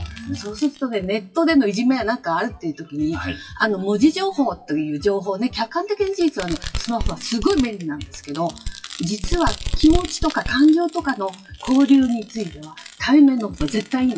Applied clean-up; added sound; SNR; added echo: classical method WPE with log-MMSE.